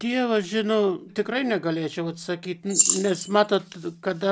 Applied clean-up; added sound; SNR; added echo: none; Rattle / Keys jangling; 2 dB; none.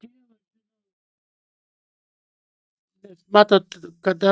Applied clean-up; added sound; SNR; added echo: neural mask model DeepFilterNet 3.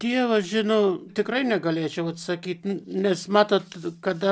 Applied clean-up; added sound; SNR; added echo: none; none; none; none.